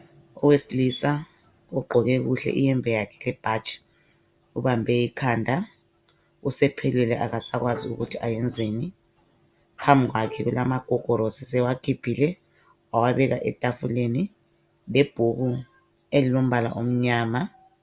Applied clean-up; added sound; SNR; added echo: none; Bowed string instrument; 19 dB; none.